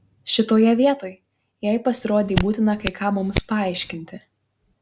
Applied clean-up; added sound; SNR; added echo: none; Hands; 6 dB; none.